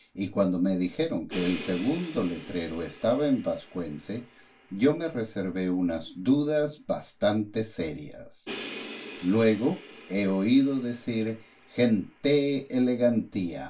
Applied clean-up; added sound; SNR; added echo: none; Crash cymbal; 17 dB; reverberation time 0.2 s.